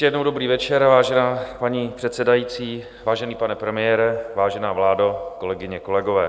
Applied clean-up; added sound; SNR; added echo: none; none; none; none.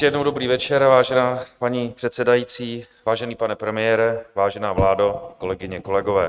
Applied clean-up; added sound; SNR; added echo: neural mask model RNNoise.